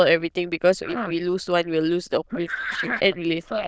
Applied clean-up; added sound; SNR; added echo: neural diffusion model UNIVERSE++.